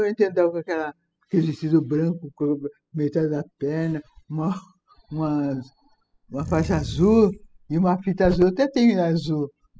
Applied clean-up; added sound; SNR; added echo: classical method spectral subtraction.